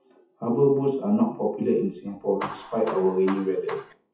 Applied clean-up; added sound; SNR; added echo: classical method WPE with log-MMSE.